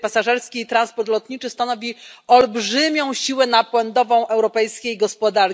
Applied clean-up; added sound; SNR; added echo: none; none; none; none.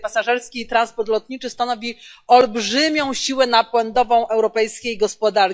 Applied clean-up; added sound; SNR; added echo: classical method log-MMSE.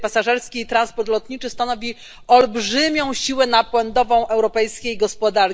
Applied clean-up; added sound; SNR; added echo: none; Thunder / Wind / Bird vocalization, bird call, bird song; 17 dB; none.